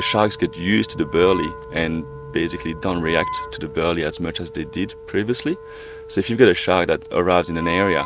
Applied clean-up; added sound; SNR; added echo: none; Wind instrument, woodwind instrument; 12 dB; none.